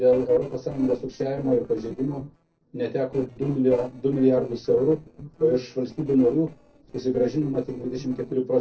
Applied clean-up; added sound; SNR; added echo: neural separator model SepFormer DNS4.